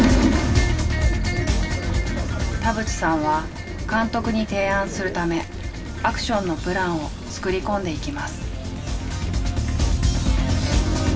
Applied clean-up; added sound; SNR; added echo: none; Thunder / Rain; 15 dB; reverberation time 0.2 s.